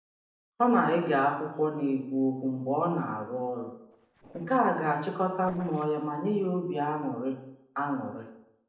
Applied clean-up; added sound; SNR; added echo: neural separator model SepFormer DNS4.